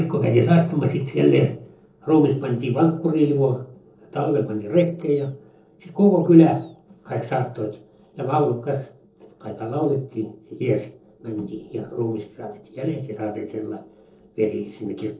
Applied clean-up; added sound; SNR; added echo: neural separator model SepFormer DNS4.